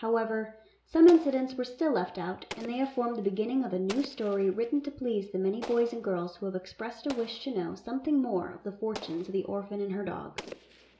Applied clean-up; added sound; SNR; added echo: none; Explosion; 19 dB; none.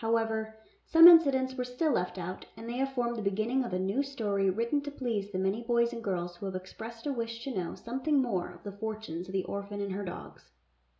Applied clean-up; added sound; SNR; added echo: none; none; none; none.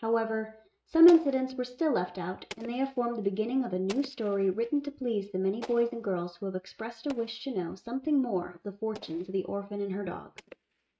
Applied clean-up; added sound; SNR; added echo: neural mask model RNNoise.